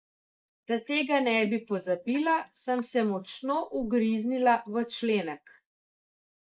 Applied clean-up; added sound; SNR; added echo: neural mask model Resemble Enhance denoiser.